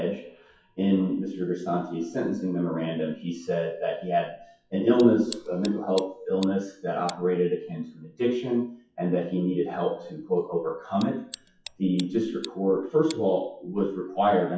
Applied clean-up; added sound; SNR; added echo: classical method WPE with log-MMSE.